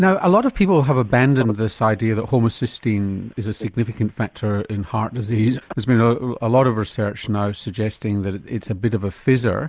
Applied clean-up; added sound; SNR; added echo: none; none; none; none.